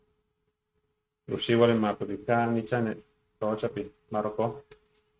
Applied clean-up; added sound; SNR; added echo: neural mask model RNNoise.